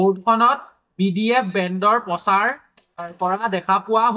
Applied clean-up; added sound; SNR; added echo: neural mask model DeepFilterNet 3.